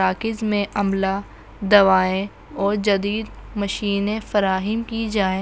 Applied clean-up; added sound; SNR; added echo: none; none; none; none.